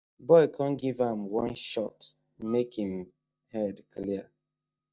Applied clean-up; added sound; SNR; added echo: neural mask model DeepFilterNet 3.